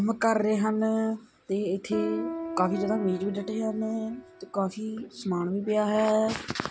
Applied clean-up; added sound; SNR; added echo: none; Piano; 12 dB; none.